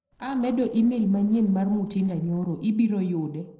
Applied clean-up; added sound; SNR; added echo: neural separator model SepFormer DNS4.